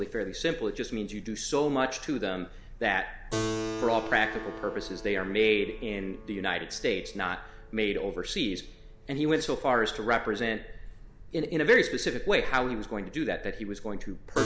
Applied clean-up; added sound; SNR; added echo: none; Keyboard (musical); 13 dB; none.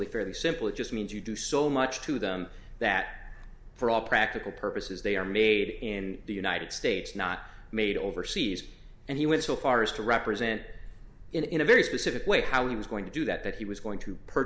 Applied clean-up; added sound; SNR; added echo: none; none; none; none.